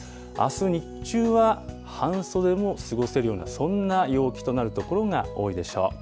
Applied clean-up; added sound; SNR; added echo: none; none; none; none.